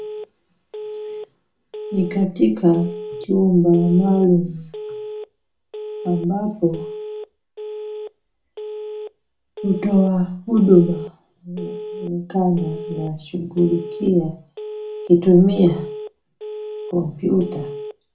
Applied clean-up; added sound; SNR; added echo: none; Telephone; 13 dB; reverberation time 0.3 s.